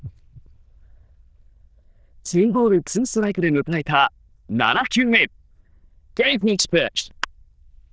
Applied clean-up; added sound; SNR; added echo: neural diffusion model UNIVERSE++.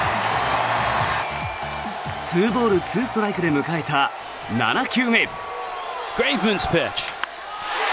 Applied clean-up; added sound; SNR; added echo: none; none; none; none.